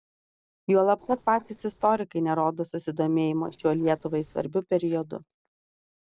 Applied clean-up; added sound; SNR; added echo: neural separator model SepFormer DNS4.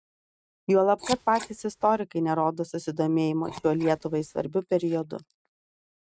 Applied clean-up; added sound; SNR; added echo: neural mask model RNNoise.